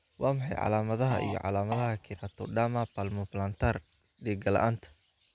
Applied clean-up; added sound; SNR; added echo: none; Fart; 10 dB; none.